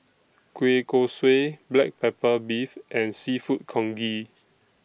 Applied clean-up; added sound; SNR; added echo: none; none; none; none.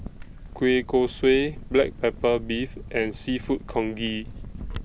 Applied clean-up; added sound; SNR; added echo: none; Crackle; 12 dB; none.